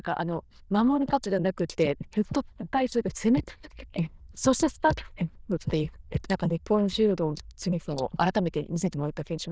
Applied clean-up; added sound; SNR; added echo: neural diffusion model UNIVERSE++.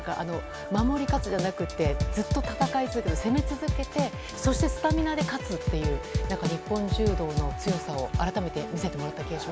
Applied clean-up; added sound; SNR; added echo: none; Drum / Drum kit; 1 dB; none.